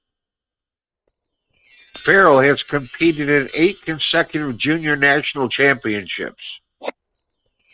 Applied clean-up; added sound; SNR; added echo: neural mask model RNNoise.